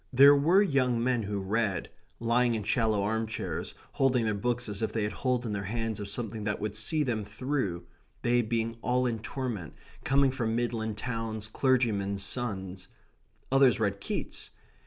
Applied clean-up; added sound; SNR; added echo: none; none; none; none.